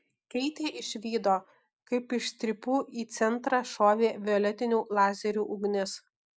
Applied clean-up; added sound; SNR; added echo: none; none; none; none.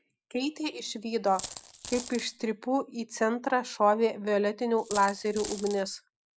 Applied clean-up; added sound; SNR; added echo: none; Coin (dropping); 12 dB; none.